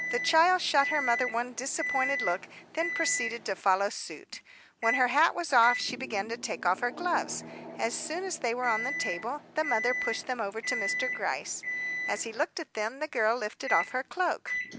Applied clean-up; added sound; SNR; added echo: none; Microwave oven; 6 dB; none.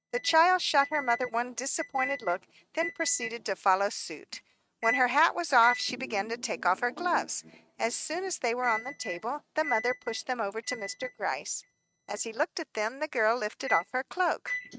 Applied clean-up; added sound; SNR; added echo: neural mask model RNNoise.